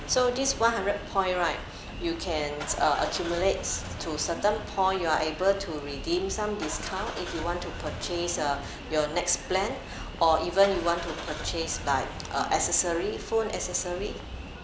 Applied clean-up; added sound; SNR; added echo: none; Engine starting / Car; 9 dB; none.